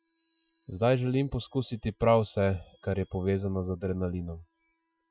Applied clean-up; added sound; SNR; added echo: classical method Wiener filter.